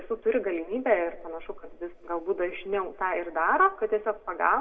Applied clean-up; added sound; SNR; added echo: none; none; none; reverberation time 0.7 s.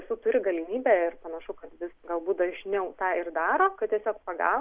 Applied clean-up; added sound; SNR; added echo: none; none; none; none.